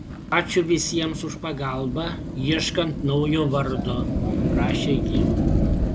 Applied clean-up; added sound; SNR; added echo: none; Fire; -1 dB; none.